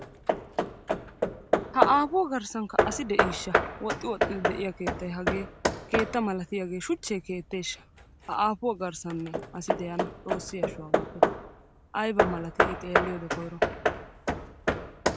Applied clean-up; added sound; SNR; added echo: none; Hammer / Wood; -2 dB; none.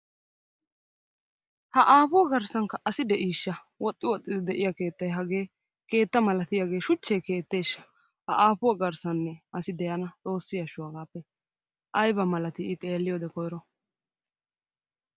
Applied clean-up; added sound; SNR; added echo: none; none; none; none.